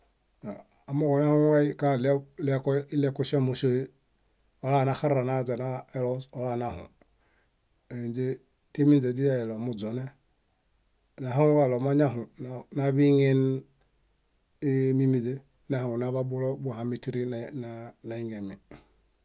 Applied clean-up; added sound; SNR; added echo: none; none; none; none.